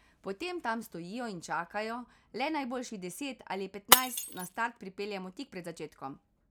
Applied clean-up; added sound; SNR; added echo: none; Shatter; -5 dB; none.